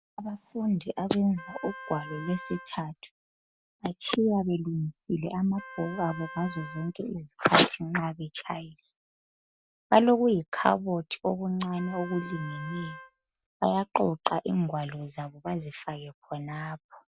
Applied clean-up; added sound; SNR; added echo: none; Wind instrument, woodwind instrument; 16 dB; none.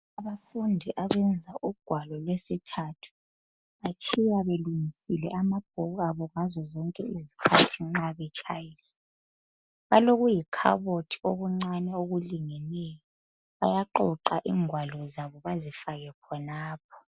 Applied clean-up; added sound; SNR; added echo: none; none; none; none.